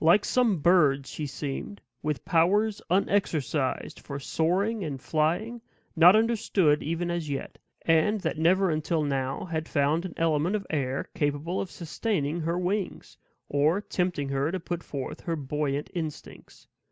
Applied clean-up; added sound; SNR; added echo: none; none; none; none.